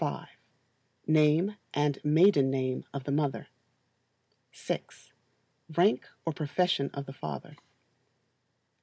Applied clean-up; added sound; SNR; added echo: none; none; none; none.